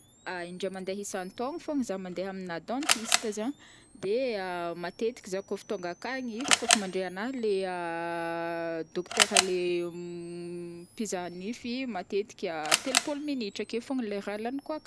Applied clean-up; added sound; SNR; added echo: none; Camera; 1 dB; none.